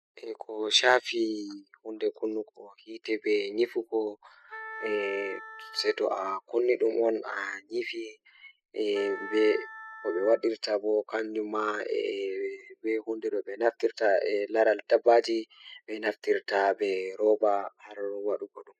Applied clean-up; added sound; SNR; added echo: classical method spectral subtraction.